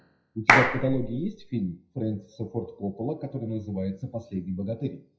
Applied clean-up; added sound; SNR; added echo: classical method WPE with log-MMSE.